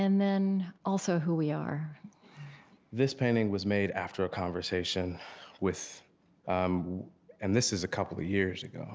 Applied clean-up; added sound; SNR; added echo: none; none; none; none.